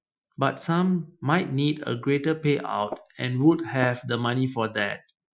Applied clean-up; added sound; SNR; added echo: classical method Wiener filter.